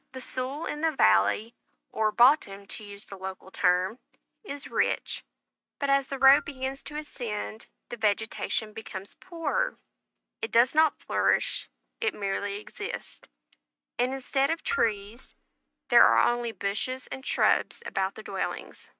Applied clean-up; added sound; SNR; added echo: neural mask model RNNoise.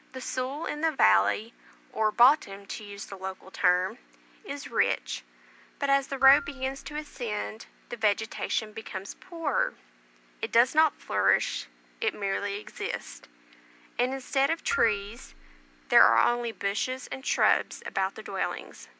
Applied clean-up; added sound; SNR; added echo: none; Marimba, xylophone; 12 dB; none.